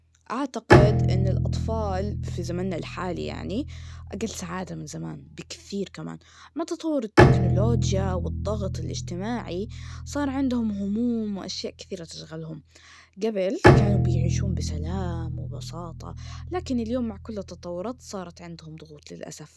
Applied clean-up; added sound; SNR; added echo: none; Bowed string instrument; -5 dB; none.